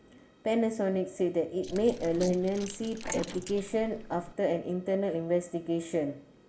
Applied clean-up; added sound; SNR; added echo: neural mask model Resemble Enhance denoiser.